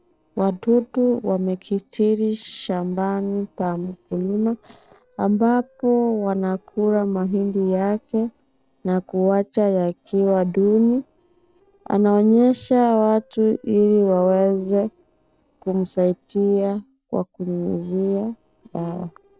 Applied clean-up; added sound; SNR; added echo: neural separator model SepFormer DNS4.